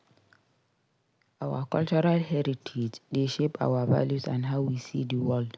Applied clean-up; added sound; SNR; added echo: none; none; none; none.